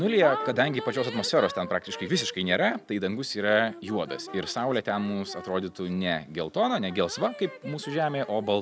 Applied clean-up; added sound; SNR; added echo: none; none; none; none.